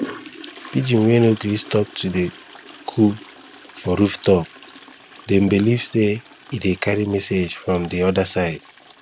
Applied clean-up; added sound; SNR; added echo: none; Toilet flush; 19 dB; none.